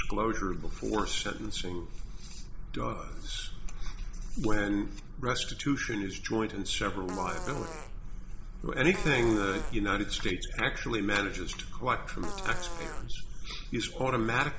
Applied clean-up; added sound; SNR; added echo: none; Fart; 15 dB; reverberation time 0.6 s.